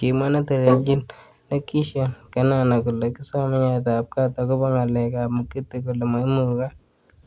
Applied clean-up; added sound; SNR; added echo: neural mask model Resemble Enhance denoiser.